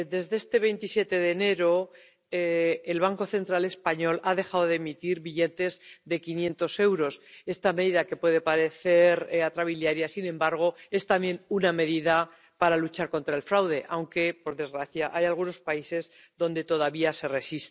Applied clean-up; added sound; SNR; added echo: none; none; none; none.